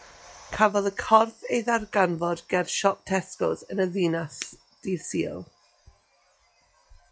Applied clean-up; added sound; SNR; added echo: classical method log-MMSE.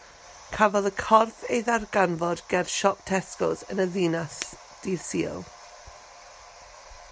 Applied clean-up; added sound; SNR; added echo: none; Shatter; 19 dB; none.